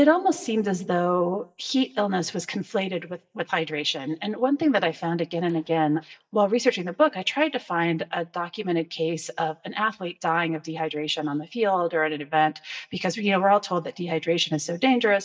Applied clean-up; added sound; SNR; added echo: neural mask model DeepFilterNet 3.